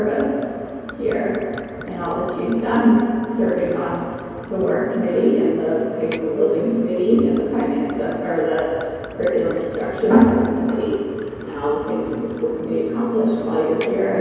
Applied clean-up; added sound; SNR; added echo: none; Gurgling / Chink, clink / Liquid; 20 dB; reverberation time 2.2 s.